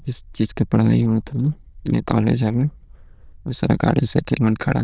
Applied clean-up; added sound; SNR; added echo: neural diffusion model UNIVERSE++.